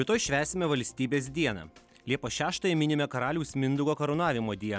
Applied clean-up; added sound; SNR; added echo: none; none; none; none.